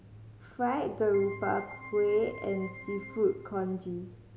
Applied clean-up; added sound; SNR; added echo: none; Keyboard (musical); 15 dB; none.